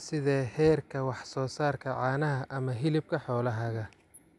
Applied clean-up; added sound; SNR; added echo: none; none; none; none.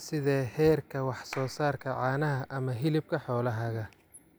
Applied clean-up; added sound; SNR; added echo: none; Clapping; 18 dB; none.